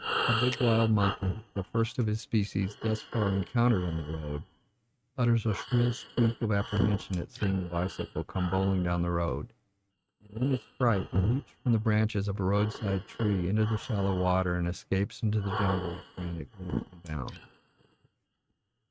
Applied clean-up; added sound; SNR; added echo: neural mask model RNNoise.